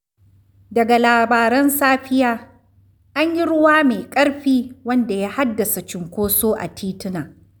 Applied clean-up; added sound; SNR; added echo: none; none; none; none.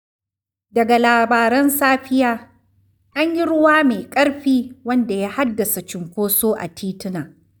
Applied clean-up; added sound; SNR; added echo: neural mask model DeepFilterNet 3.